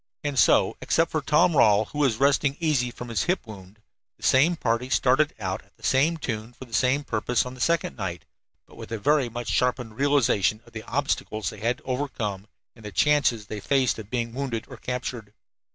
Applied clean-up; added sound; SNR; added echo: none; none; none; none.